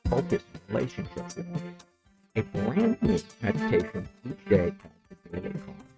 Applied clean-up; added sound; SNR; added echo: neural mask model RNNoise.